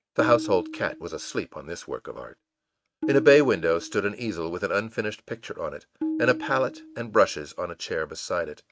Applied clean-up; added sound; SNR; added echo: neural mask model RNNoise.